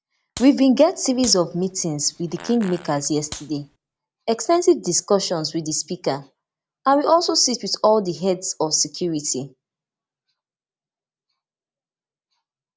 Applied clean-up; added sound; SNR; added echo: none; Clapping + Fart; 19 dB; none.